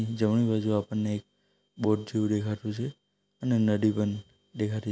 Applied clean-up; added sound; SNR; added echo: none; none; none; none.